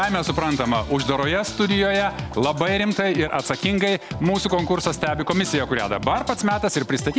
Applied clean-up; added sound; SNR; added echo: none; none; none; none.